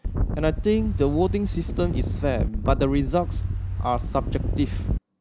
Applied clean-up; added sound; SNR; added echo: none; Wind; 0 dB; none.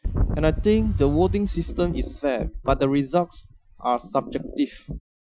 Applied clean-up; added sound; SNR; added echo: classical method Wiener filter.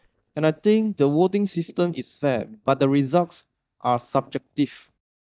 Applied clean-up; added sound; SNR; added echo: neural mask model DeepFilterNet 3.